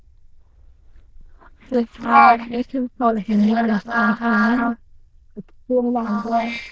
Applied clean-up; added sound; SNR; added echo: neural diffusion model UNIVERSE++.